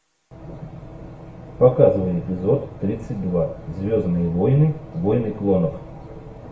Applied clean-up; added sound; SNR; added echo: none; none; none; reverberation time 0.5 s.